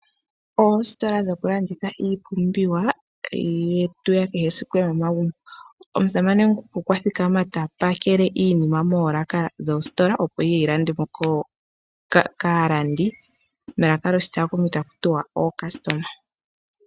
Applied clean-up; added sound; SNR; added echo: neural mask model RNNoise.